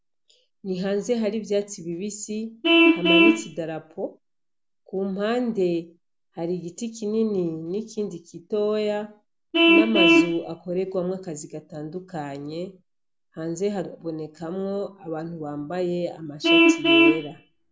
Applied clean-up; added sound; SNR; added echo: none; Vehicle horn, car horn, honking; -3 dB; none.